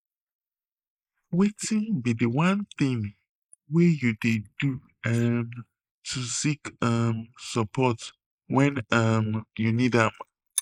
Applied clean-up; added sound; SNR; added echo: neural mask model Resemble Enhance denoiser.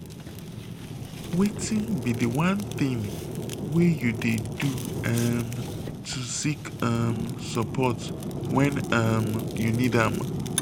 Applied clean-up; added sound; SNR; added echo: none; Fire; 5 dB; none.